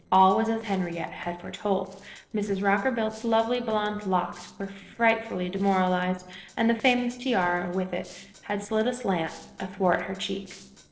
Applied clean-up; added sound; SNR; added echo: neural separator model SepFormer DNS4.